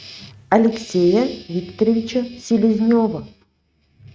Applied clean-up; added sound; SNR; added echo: neural mask model RNNoise.